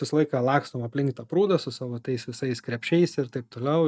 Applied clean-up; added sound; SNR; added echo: neural mask model DeepFilterNet 3.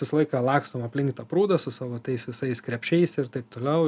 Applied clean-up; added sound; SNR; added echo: none; none; none; none.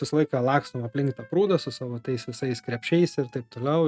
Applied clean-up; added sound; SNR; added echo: neural mask model RNNoise.